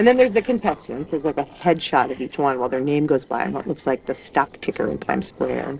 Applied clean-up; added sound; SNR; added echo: neural separator model SepFormer DNS4.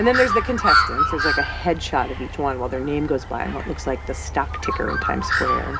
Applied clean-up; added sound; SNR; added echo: none; Bird; 0 dB; reverberation time 0.3 s.